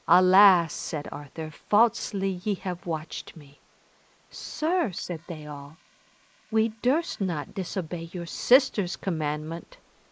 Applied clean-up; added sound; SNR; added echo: neural mask model Resemble Enhance denoiser.